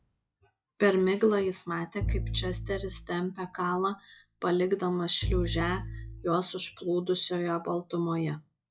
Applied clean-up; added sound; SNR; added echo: classical method log-MMSE.